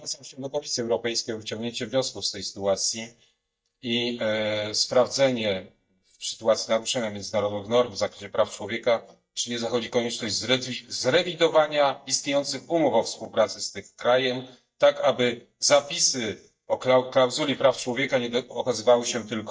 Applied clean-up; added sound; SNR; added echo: neural mask model DeepFilterNet 3.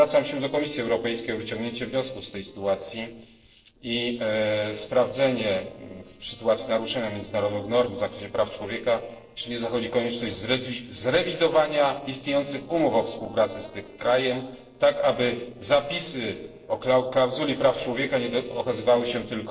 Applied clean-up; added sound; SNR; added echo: neural separator model SepFormer DNS4.